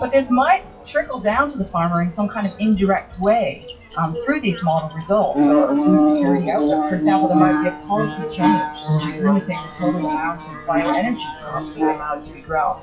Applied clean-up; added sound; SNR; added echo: classical method WPE with log-MMSE.